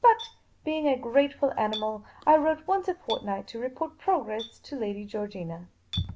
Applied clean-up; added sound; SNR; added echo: none; Chink, clink; 19 dB; none.